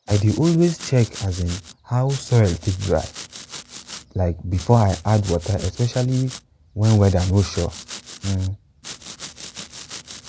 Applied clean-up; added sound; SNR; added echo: none; Domestic sounds, home sounds; 16 dB; none.